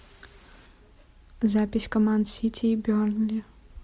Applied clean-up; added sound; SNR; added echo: none; none; none; none.